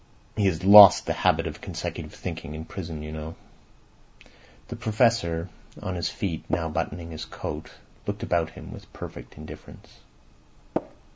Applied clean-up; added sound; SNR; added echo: none; Tap; 5 dB; none.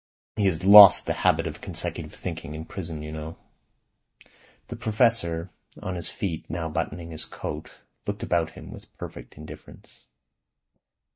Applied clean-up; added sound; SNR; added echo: neural mask model DeepFilterNet 3.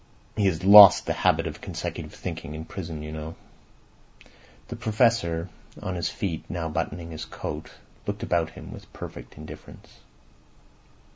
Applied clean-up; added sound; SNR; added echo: none; none; none; none.